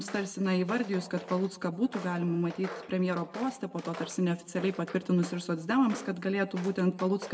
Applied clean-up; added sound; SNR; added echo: none; Walk, footsteps; 16 dB; reverberation time 0.9 s.